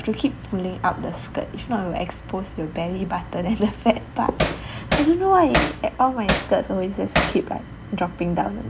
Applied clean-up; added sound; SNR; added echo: none; Hammer; 2 dB; none.